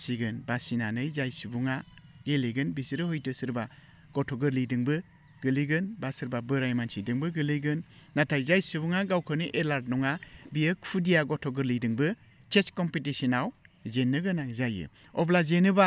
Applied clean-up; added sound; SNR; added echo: none; none; none; none.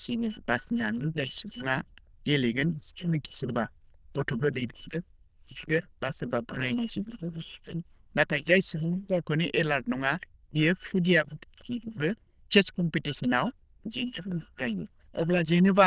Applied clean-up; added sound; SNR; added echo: neural diffusion model UNIVERSE++.